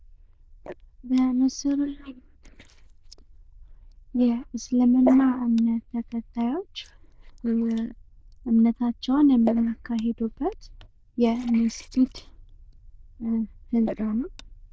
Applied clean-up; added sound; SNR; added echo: neural diffusion model UNIVERSE++.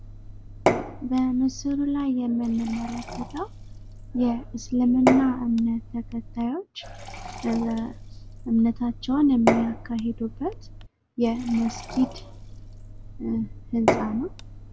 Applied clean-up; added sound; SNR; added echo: none; Fill (with liquid) / Glass / Water; 6 dB; none.